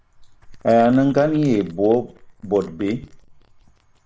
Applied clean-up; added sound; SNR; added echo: neural mask model Resemble Enhance denoiser.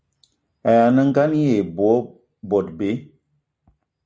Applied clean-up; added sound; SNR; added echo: none; none; none; none.